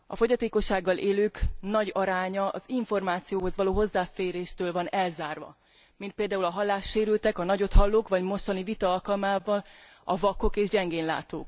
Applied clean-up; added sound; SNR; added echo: none; none; none; none.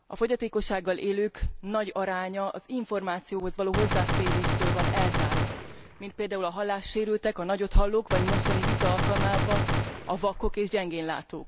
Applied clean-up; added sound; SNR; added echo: none; Gunshot, gunfire; -1 dB; none.